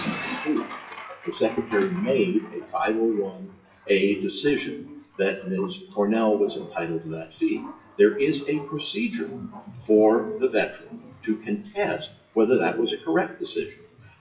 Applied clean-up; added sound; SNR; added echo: classical method WPE with log-MMSE.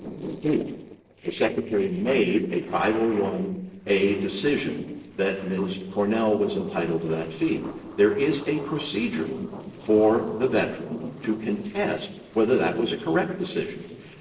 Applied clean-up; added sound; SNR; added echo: neural separator model SepFormer DNS4.